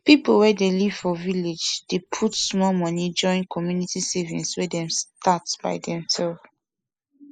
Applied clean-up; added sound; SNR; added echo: neural mask model Resemble Enhance denoiser.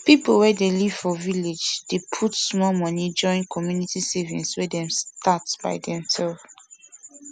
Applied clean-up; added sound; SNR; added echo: none; none; none; none.